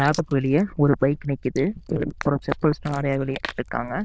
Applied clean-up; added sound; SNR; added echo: neural diffusion model UNIVERSE++.